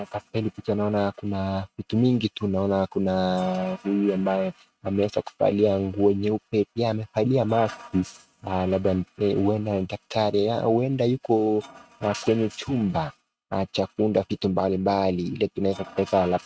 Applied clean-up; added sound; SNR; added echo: neural mask model RNNoise.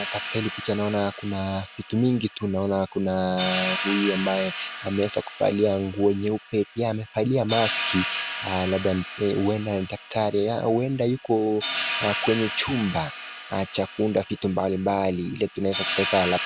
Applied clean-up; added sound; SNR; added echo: none; Hi-hat; 6 dB; none.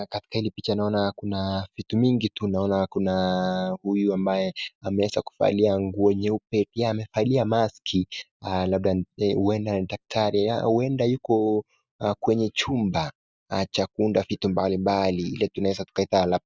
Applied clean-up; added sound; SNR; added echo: none; none; none; none.